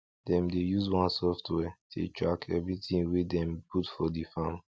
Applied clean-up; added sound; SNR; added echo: none; none; none; none.